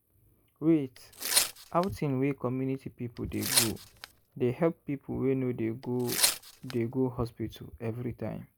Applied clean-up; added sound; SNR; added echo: none; Tearing; 1 dB; none.